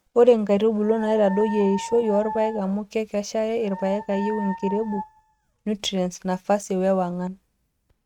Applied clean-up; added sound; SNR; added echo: neural mask model RNNoise.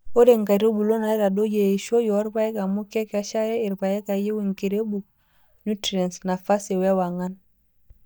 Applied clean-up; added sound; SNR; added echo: neural mask model DeepFilterNet 3.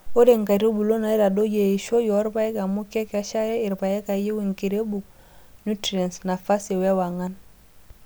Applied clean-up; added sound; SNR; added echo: none; none; none; none.